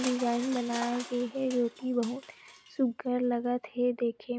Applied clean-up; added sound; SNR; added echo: none; Crushing; 15 dB; none.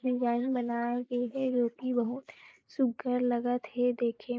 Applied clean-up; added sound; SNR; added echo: neural mask model Resemble Enhance denoiser.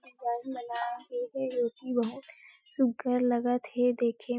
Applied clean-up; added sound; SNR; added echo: classical method Wiener filter.